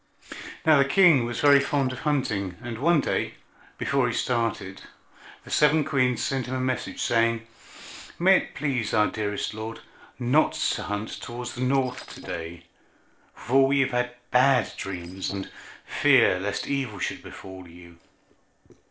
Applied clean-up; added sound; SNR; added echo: neural separator model SepFormer DNS4.